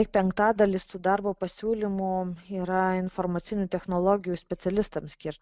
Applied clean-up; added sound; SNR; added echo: none; none; none; none.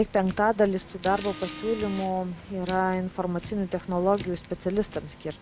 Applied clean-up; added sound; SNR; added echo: none; Car; 15 dB; none.